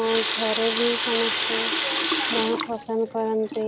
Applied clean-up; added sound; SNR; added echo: none; Water tap, faucet; 1 dB; none.